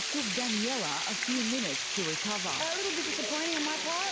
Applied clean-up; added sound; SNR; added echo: none; Water; -2 dB; none.